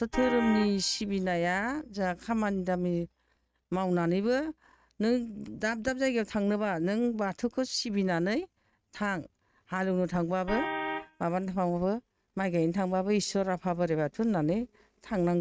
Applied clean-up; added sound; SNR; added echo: neural mask model RNNoise.